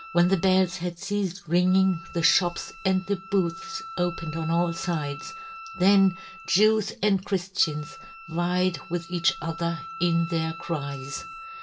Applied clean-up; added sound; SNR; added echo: none; Wind instrument, woodwind instrument; 16 dB; reverberation time 0.2 s.